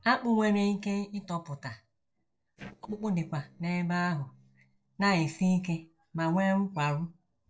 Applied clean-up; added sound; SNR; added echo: neural separator model SepFormer DNS4.